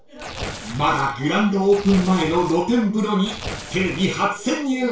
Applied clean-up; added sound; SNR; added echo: none; Tearing; 14 dB; reverberation time 0.3 s.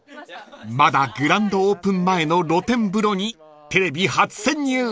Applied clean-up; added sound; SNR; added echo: none; none; none; none.